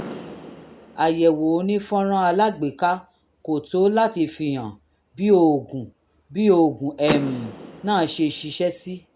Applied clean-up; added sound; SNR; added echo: none; Door / Car; 16 dB; none.